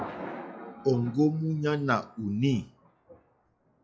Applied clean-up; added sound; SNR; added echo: classical method log-MMSE.